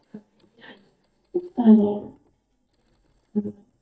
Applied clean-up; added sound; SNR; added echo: neural mask model DeepFilterNet 3.